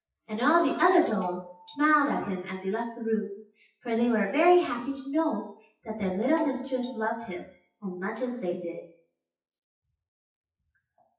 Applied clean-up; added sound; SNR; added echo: classical method WPE with log-MMSE.